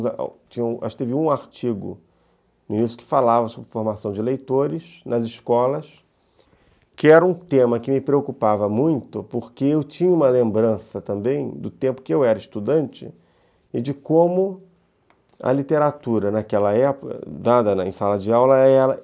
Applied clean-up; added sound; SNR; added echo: none; none; none; none.